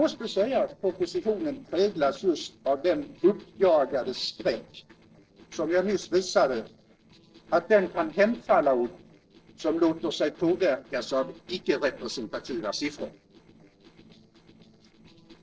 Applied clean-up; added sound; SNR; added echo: neural separator model SepFormer DNS4.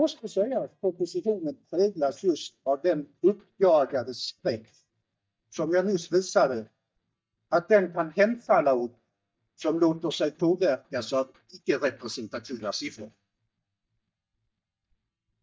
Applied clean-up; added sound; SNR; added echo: neural mask model DeepFilterNet 3.